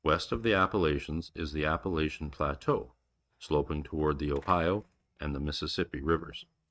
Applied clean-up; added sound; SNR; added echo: neural mask model RNNoise.